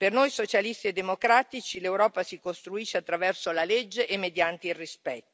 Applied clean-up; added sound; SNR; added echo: none; none; none; none.